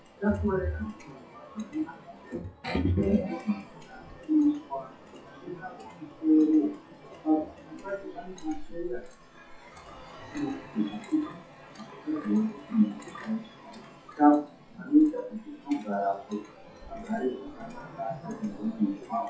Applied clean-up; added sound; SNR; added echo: classical method WPE with log-MMSE.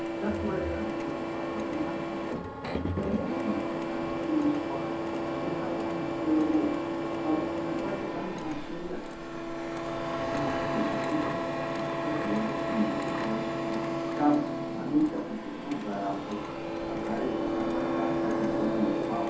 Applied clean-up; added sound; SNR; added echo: none; Printer; -2 dB; reverberation time 0.5 s.